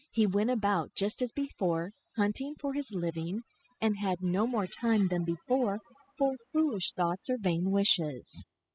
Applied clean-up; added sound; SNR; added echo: classical method spectral subtraction.